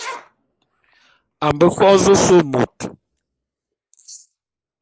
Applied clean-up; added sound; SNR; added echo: neural mask model Resemble Enhance denoiser.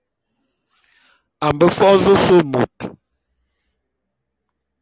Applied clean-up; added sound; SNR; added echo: none; none; none; none.